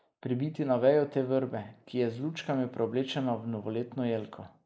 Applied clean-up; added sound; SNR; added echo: neural mask model Resemble Enhance denoiser.